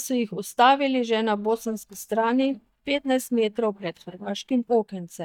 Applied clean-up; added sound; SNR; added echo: neural mask model DeepFilterNet 3.